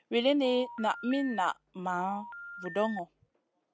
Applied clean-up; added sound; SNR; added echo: none; Telephone; 14 dB; none.